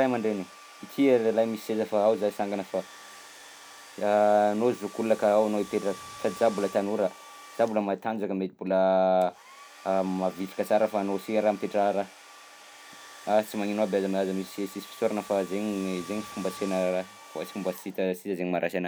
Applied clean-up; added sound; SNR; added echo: none; Domestic sounds, home sounds; 20 dB; none.